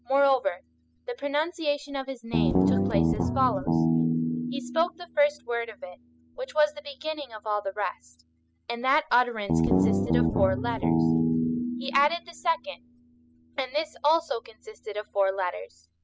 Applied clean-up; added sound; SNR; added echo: classical method spectral subtraction.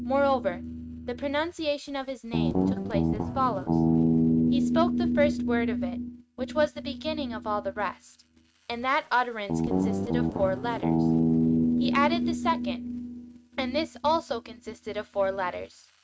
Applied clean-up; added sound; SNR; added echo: neural mask model RNNoise.